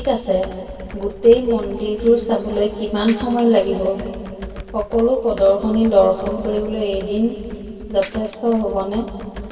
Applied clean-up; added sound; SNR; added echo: none; Computer keyboard; 16 dB; reverberation time 2.6 s.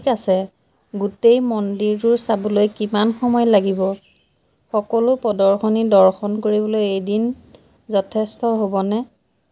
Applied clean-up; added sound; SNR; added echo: none; none; none; none.